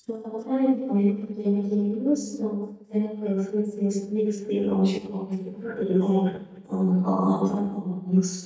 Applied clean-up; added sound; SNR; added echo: neural mask model DeepFilterNet 3.